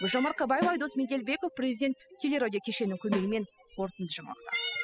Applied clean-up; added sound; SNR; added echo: classical method spectral subtraction.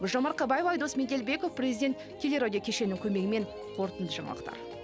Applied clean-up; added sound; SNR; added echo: none; none; none; none.